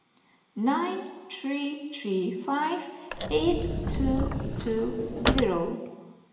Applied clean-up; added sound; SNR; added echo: none; Sliding door / Slam / Wood; 0 dB; reverberation time 1.3 s.